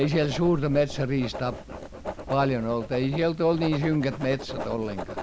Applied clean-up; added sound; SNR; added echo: none; Writing; 11 dB; none.